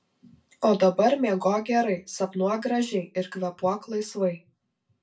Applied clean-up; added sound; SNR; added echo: none; none; none; reverberation time 0.2 s.